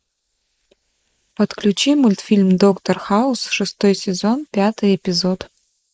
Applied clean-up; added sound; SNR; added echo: neural mask model Resemble Enhance denoiser.